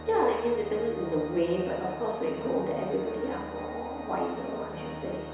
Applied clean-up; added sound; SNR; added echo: none; Organ; 10 dB; reverberation time 1.0 s.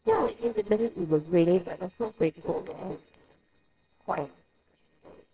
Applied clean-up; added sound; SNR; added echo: neural separator model SepFormer WHAMR!.